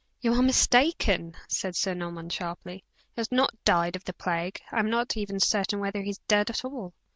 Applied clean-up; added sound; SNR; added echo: none; none; none; none.